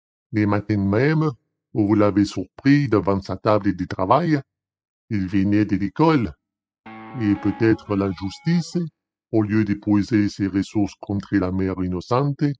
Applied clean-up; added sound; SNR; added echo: classical method spectral subtraction.